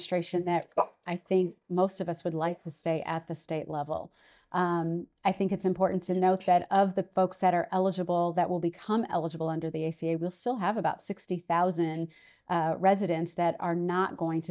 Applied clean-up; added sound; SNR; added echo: neural mask model DeepFilterNet 3.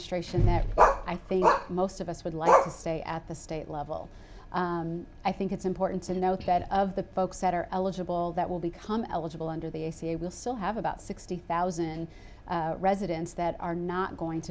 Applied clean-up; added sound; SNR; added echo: none; Bark; -4 dB; none.